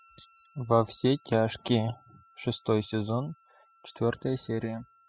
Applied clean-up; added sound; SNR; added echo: classical method spectral subtraction.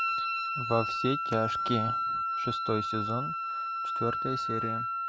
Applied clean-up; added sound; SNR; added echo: none; Wind instrument, woodwind instrument; -2 dB; none.